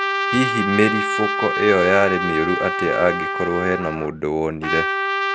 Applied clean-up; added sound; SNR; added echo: none; Trumpet; 2 dB; none.